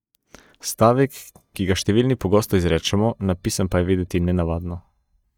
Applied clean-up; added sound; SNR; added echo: neural mask model DeepFilterNet 3.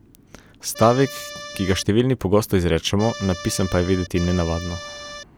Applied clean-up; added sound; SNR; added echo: none; Accordion; 13 dB; none.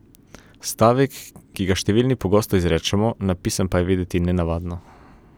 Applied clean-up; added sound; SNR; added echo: none; none; none; none.